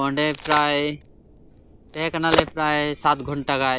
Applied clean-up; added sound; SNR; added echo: none; Crack; 8 dB; none.